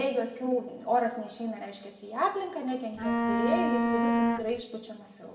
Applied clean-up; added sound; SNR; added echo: none; Bowed string instrument; -5 dB; reverberation time 0.7 s.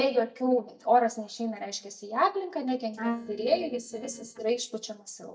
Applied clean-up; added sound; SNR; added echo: neural mask model DeepFilterNet 3.